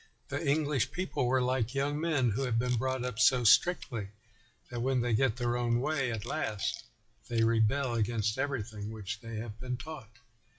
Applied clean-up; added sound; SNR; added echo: classical method WPE with log-MMSE.